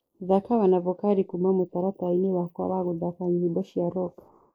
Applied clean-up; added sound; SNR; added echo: neural mask model Resemble Enhance denoiser.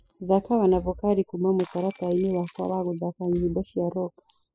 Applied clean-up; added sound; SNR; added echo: classical method spectral subtraction.